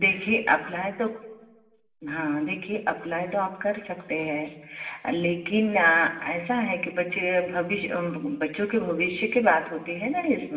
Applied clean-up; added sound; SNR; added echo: none; none; none; reverberation time 1.1 s.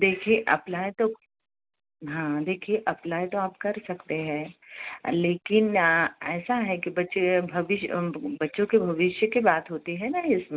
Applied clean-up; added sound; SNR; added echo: none; none; none; none.